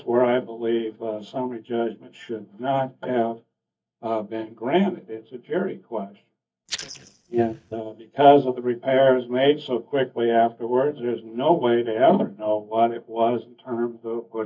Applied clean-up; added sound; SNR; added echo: neural mask model DeepFilterNet 3.